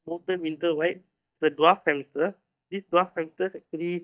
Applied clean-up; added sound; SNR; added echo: neural mask model DeepFilterNet 3.